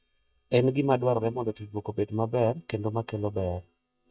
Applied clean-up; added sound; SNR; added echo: neural mask model DeepFilterNet 3.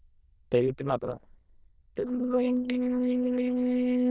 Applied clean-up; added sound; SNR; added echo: neural diffusion model UNIVERSE++.